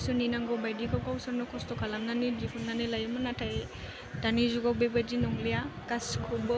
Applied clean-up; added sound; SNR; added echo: none; none; none; none.